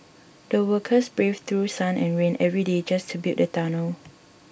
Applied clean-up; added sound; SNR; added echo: none; none; none; none.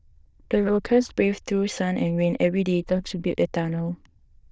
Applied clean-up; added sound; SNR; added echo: neural diffusion model UNIVERSE++.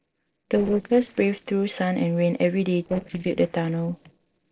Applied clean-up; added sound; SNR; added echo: neural separator model SepFormer DNS4.